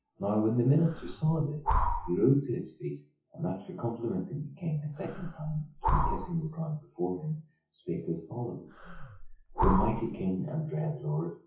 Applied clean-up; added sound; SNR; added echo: classical method WPE with log-MMSE.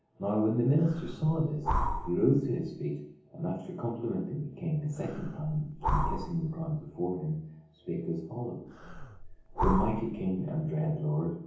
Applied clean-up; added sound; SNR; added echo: none; Breathing; 4 dB; reverberation time 0.7 s.